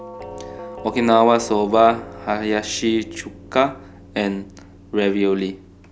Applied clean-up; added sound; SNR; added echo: none; Doorbell; 17 dB; none.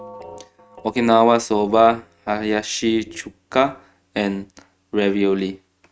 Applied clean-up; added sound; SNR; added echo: neural mask model RNNoise.